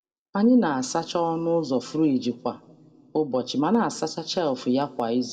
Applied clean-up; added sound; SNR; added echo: none; none; none; reverberation time 1.3 s.